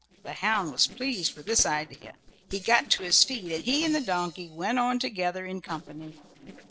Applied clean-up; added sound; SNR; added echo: neural separator model SepFormer DNS4.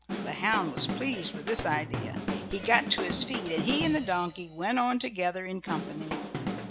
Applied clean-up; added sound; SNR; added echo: none; Drum / Drum kit; 7 dB; none.